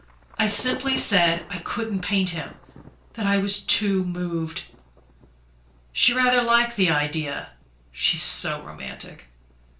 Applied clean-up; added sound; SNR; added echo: none; Thunder / Traffic noise, roadway noise / Rain / Insect; 19 dB; reverberation time 0.3 s.